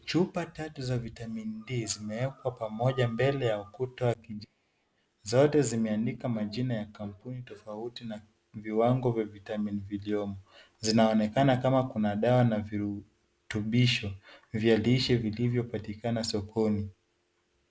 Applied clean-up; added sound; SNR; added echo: none; none; none; none.